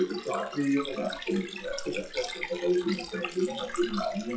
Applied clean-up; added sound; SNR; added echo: classical method WPE with log-MMSE.